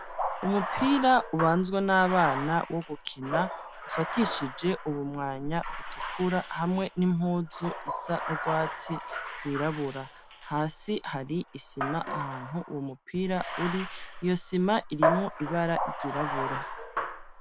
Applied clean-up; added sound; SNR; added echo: none; Bathtub (filling or washing); 6 dB; none.